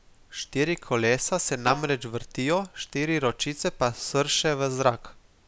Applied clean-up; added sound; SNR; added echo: none; Snare drum; 13 dB; none.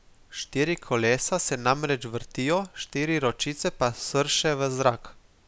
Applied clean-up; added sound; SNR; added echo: none; none; none; none.